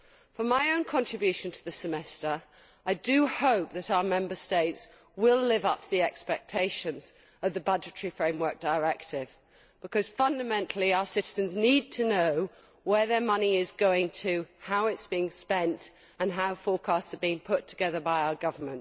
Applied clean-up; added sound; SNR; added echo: none; none; none; none.